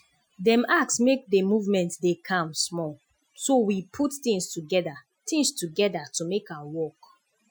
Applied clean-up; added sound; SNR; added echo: classical method Wiener filter.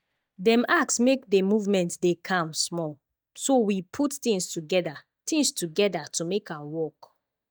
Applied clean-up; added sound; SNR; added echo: neural mask model DeepFilterNet 3.